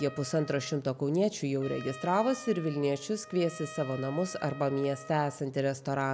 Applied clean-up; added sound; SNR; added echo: none; Trumpet; 17 dB; none.